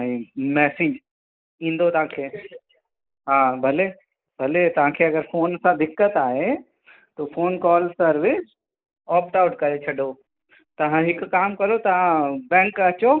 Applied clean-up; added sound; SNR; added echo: neural mask model Resemble Enhance denoiser.